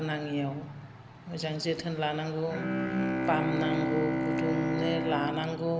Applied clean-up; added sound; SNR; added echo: none; Bowed string instrument; 0 dB; none.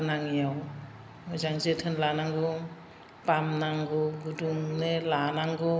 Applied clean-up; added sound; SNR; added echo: none; none; none; none.